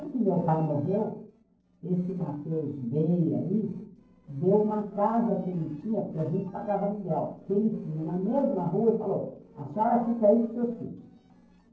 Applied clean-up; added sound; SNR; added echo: neural separator model SepFormer DNS4.